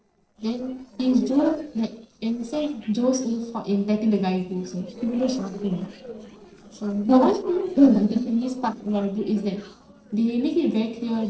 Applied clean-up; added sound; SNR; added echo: neural separator model SepFormer DNS4.